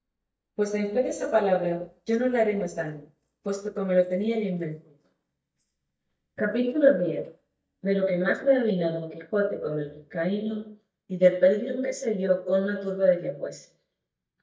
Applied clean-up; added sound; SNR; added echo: neural mask model DeepFilterNet 3.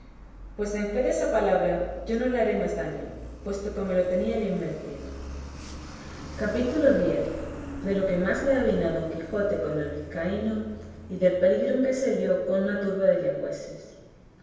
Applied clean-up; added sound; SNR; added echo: none; Truck; 14 dB; reverberation time 1.2 s.